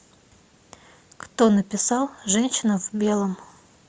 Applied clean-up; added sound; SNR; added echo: none; none; none; none.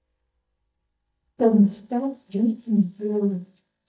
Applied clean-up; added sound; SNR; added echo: neural mask model DeepFilterNet 3.